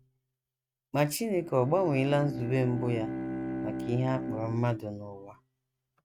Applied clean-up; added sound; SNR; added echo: neural mask model RNNoise.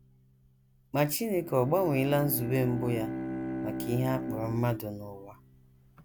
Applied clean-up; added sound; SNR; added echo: none; Bowed string instrument; 8 dB; none.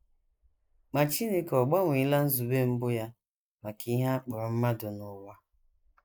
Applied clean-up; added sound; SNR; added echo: neural mask model Resemble Enhance denoiser.